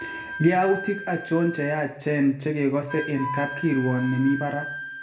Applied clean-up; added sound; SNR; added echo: none; Wind instrument, woodwind instrument; 11 dB; reverberation time 0.6 s.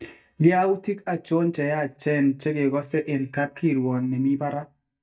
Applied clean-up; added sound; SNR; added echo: neural mask model DeepFilterNet 3.